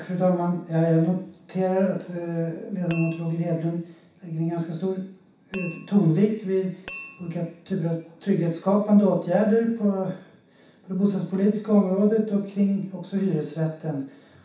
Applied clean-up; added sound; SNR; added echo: none; Glass; 15 dB; reverberation time 0.7 s.